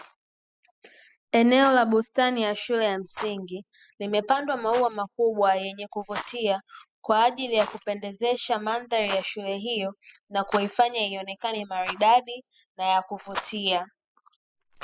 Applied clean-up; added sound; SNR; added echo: classical method spectral subtraction.